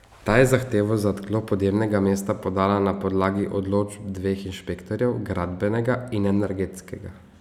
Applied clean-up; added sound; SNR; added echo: none; none; none; none.